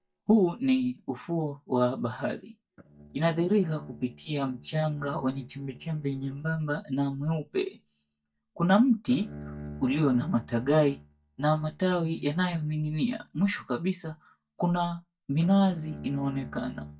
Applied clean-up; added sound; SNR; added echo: neural mask model DeepFilterNet 3.